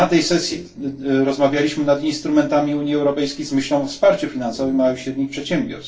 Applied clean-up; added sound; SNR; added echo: neural separator model SepFormer DNS4.